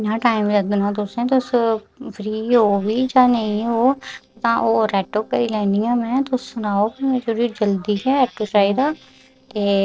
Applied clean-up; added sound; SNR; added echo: neural separator model SepFormer DNS4.